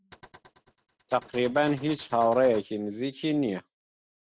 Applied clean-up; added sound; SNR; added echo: neural mask model RNNoise.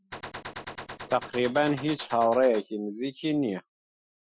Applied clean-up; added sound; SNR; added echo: classical method Wiener filter.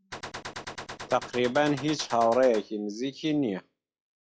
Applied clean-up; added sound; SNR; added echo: classical method log-MMSE.